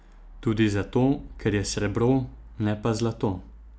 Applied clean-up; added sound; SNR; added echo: none; none; none; none.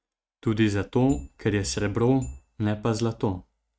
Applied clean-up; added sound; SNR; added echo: neural mask model RNNoise.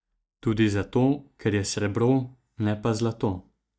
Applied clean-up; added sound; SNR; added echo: neural mask model DeepFilterNet 3.